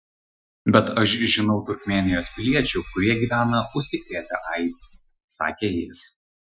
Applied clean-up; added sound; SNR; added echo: classical method Wiener filter.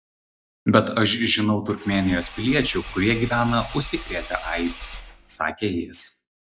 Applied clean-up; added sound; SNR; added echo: none; Engine / Car; 13 dB; none.